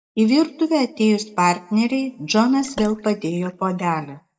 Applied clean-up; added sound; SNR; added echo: neural mask model DeepFilterNet 3.